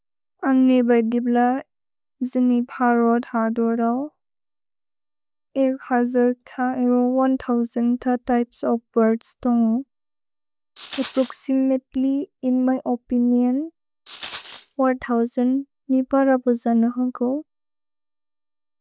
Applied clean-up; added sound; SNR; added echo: none; Rattle; 17 dB; none.